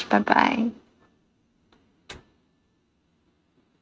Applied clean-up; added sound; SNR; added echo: neural mask model RNNoise.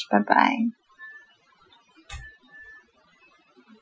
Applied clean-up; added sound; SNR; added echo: classical method Wiener filter.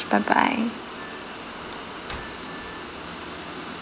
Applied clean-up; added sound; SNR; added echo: none; Slam; 19 dB; none.